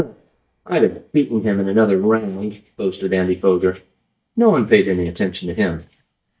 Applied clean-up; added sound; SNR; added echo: neural mask model DeepFilterNet 3.